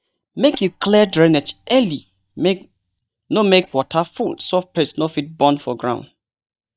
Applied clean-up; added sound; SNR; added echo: neural mask model DeepFilterNet 3.